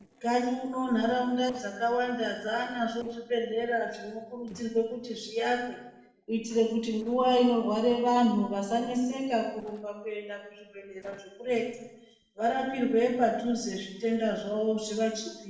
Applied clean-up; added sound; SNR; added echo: neural separator model SepFormer DNS4.